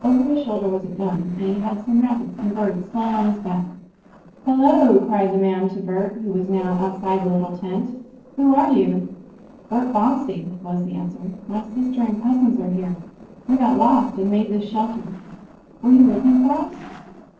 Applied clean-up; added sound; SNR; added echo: neural separator model SepFormer DNS4.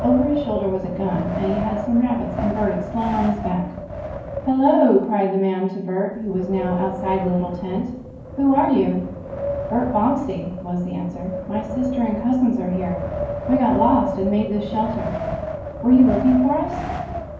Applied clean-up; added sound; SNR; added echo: none; Wind; 7 dB; reverberation time 0.9 s.